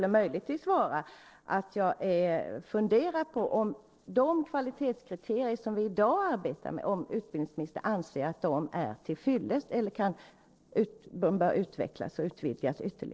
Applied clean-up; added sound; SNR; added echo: neural separator model SepFormer DNS4.